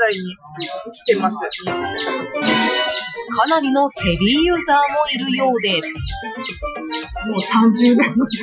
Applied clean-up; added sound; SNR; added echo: classical method Wiener filter.